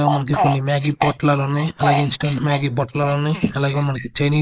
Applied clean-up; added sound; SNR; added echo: neural mask model Resemble Enhance denoiser.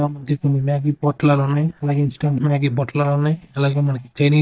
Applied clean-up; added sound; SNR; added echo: neural mask model DeepFilterNet 3.